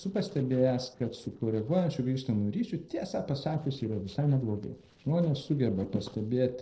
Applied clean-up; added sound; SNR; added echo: neural separator model SepFormer DNS4.